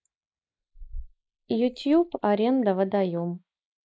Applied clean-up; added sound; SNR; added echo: neural mask model Resemble Enhance denoiser.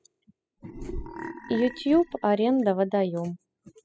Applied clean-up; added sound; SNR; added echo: classical method spectral subtraction.